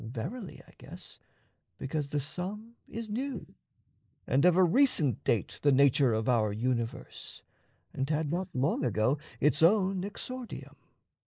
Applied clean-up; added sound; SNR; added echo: neural mask model Resemble Enhance denoiser.